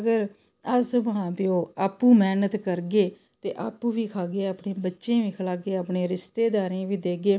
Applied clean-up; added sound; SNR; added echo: none; none; none; none.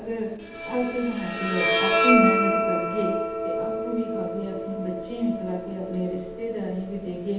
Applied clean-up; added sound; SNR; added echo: none; Bowed string instrument; -1 dB; reverberation time 0.9 s.